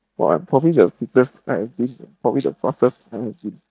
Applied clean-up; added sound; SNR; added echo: neural mask model DeepFilterNet 3.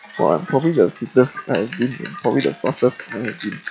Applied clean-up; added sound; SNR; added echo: classical method log-MMSE.